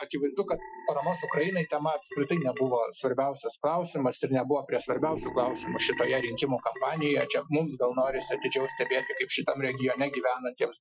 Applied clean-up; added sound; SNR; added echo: classical method Wiener filter.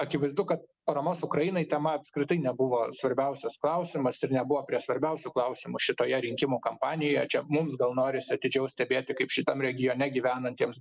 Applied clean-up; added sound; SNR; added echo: none; none; none; none.